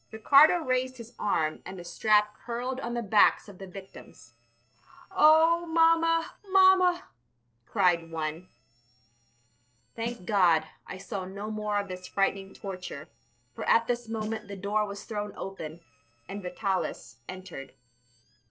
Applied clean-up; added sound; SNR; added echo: neural separator model SepFormer DNS4.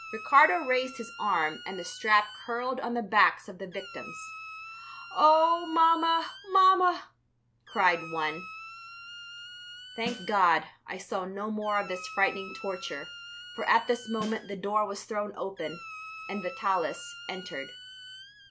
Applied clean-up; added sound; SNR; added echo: none; Squeak + Snare drum; 15 dB; none.